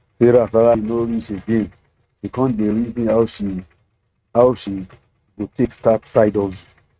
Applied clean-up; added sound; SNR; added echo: neural mask model RNNoise.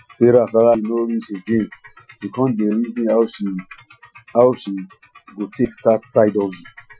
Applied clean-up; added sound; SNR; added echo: classical method Wiener filter.